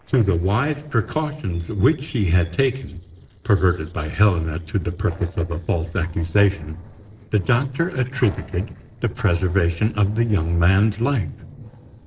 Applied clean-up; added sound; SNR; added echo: neural separator model SepFormer DNS4.